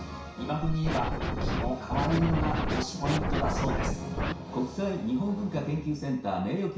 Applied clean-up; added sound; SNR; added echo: none; Scratching (performance technique); -1 dB; reverberation time 0.6 s.